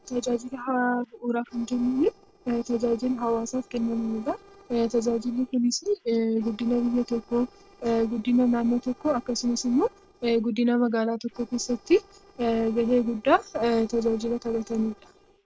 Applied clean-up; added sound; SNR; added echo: neural separator model SepFormer DNS4.